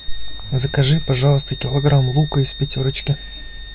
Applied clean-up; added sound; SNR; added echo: none; Wind instrument, woodwind instrument; 16 dB; none.